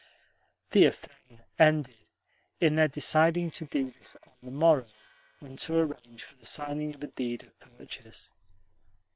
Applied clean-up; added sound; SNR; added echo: neural separator model SepFormer WHAM!.